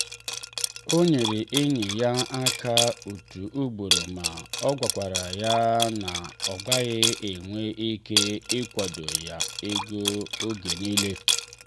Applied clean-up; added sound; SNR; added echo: none; Liquid; 2 dB; none.